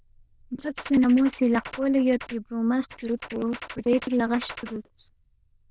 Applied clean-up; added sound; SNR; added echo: neural diffusion model UNIVERSE++.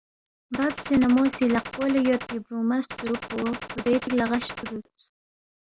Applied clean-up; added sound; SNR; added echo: none; Gunshot, gunfire; 11 dB; none.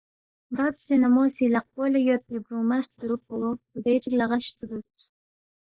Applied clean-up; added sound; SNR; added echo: neural mask model Resemble Enhance denoiser.